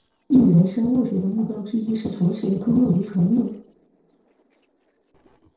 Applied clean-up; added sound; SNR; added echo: neural separator model SepFormer DNS4.